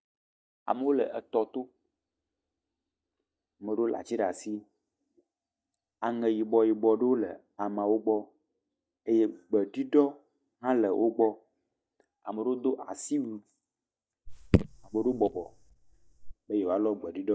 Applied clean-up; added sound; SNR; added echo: neural mask model DeepFilterNet 3.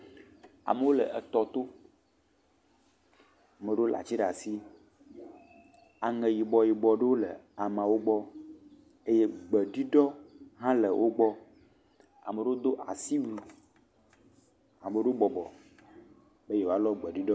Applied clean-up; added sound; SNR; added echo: none; none; none; none.